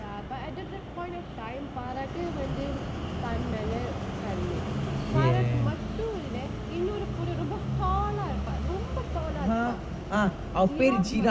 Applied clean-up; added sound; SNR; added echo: none; none; none; none.